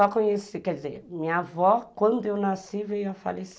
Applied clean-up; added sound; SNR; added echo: none; none; none; none.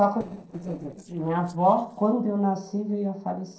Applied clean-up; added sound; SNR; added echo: neural separator model SepFormer DNS4.